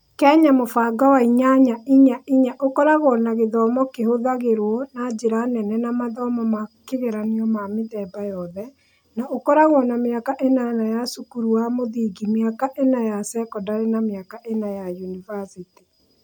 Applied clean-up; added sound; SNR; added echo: none; none; none; none.